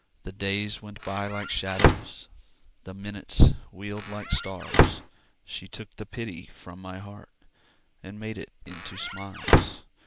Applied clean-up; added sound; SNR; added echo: none; Squeak / Slam / Wood; -5 dB; none.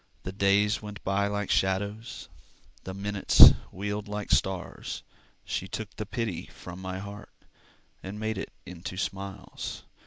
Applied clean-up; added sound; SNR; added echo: none; none; none; none.